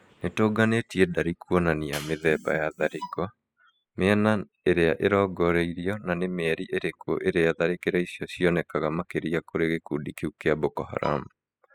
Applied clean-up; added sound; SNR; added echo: classical method spectral subtraction.